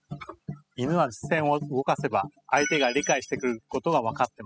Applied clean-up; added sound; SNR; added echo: classical method spectral subtraction.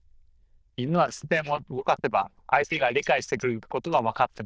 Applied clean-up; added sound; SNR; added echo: neural diffusion model UNIVERSE++.